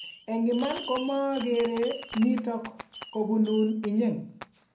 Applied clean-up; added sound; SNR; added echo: none; Fireworks; 15 dB; reverberation time 0.5 s.